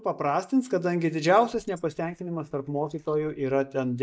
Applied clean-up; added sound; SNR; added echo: neural mask model DeepFilterNet 3.